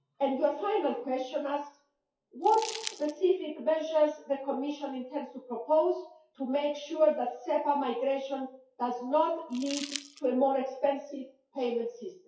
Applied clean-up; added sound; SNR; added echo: classical method WPE with log-MMSE.